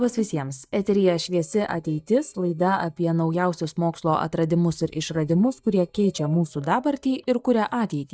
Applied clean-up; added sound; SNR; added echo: neural mask model DeepFilterNet 3.